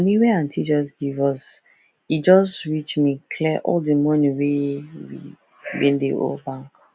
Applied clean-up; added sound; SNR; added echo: none; none; none; none.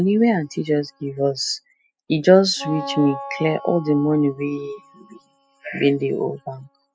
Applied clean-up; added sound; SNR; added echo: classical method spectral subtraction.